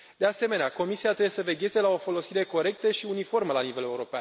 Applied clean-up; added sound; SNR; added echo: none; none; none; none.